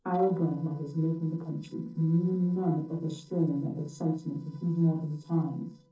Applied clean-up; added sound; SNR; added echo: neural separator model SepFormer DNS4.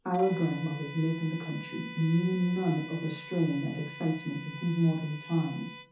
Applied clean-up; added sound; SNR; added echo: none; Bowed string instrument; 15 dB; reverberation time 0.6 s.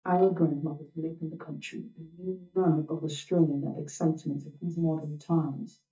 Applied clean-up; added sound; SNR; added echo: neural mask model DeepFilterNet 3.